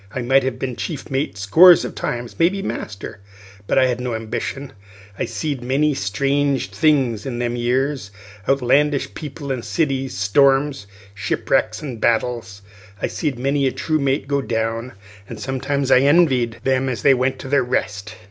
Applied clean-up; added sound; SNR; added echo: none; none; none; none.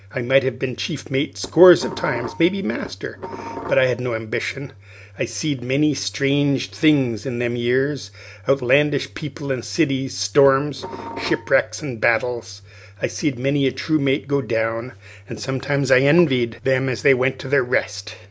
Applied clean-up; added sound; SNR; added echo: none; Dishes, pots, and pans; 13 dB; none.